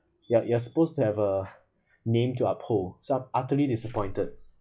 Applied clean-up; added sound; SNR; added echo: classical method log-MMSE.